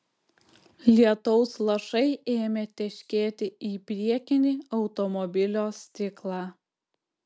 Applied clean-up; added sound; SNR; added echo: none; none; none; none.